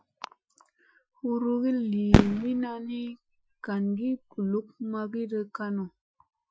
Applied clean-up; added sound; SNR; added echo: classical method Wiener filter.